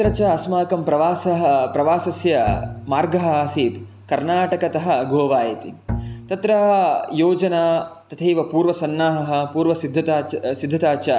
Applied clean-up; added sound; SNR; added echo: none; Bowed string instrument; 11 dB; none.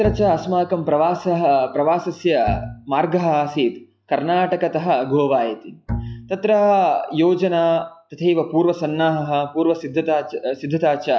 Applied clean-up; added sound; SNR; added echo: classical method log-MMSE.